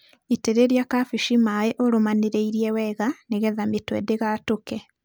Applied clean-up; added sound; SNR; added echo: none; none; none; none.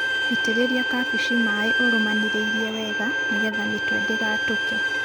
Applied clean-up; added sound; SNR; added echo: none; Bowed string instrument; -4 dB; none.